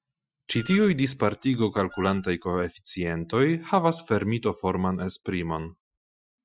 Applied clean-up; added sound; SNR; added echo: classical method Wiener filter.